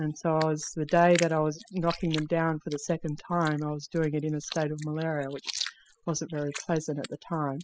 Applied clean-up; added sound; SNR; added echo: classical method spectral subtraction.